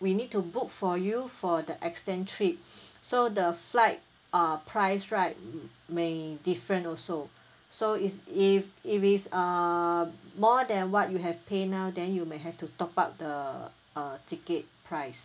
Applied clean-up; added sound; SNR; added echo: none; none; none; none.